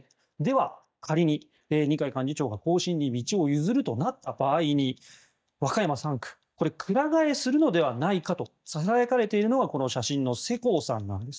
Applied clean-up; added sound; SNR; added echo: neural mask model DeepFilterNet 3.